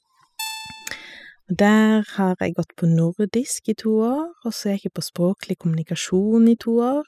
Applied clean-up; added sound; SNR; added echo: classical method spectral subtraction.